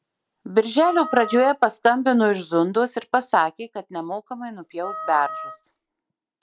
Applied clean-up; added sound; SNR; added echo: none; Wind instrument, woodwind instrument; 13 dB; none.